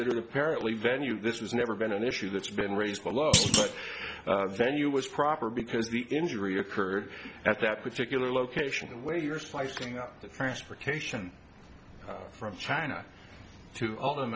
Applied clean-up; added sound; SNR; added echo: none; Thump, thud; -2 dB; none.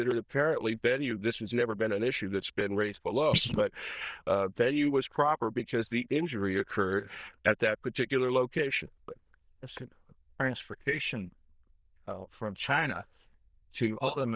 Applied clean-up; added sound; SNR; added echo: neural diffusion model UNIVERSE++.